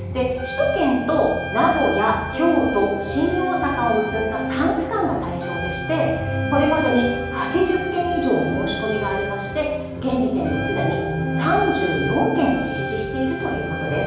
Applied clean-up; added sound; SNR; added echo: none; Trumpet; 11 dB; reverberation time 1.0 s.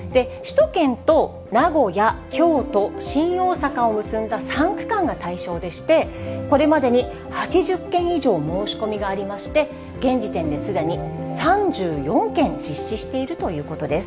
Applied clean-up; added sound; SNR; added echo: none; none; none; none.